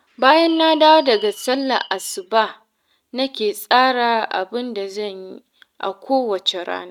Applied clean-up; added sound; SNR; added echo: neural mask model RNNoise.